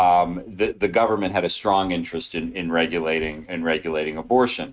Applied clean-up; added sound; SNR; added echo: neural mask model RNNoise.